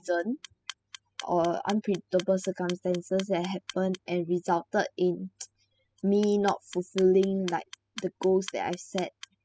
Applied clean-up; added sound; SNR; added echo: classical method spectral subtraction.